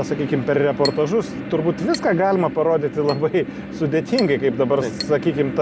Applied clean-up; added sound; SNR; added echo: none; Chink, clink; 19 dB; none.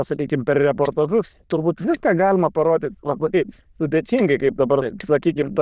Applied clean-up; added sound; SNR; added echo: neural diffusion model UNIVERSE++.